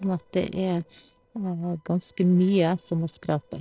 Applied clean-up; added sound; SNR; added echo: neural separator model SepFormer DNS4.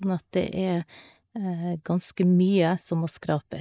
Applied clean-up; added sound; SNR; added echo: neural mask model Resemble Enhance denoiser.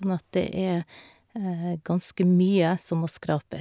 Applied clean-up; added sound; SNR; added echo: none; none; none; none.